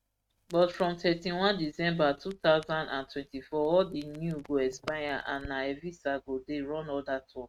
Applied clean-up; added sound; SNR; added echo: neural mask model RNNoise.